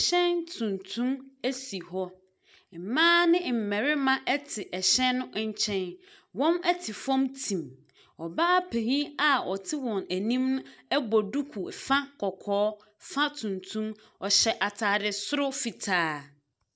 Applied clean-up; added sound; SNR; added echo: none; none; none; none.